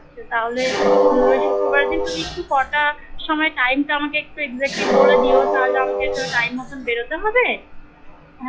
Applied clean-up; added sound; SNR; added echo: classical method log-MMSE.